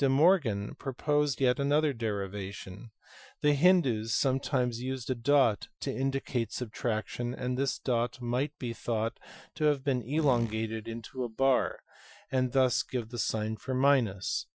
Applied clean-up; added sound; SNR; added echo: classical method Wiener filter.